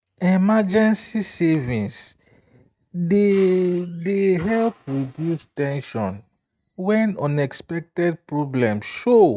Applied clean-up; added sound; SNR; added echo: neural mask model RNNoise.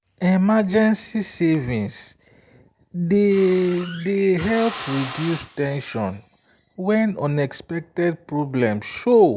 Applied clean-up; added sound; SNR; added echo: none; Drill; 13 dB; none.